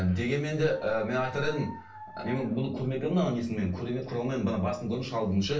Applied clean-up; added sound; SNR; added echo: none; Dog; 17 dB; reverberation time 0.4 s.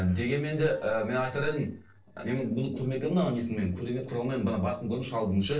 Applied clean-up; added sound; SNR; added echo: neural separator model SepFormer DNS4.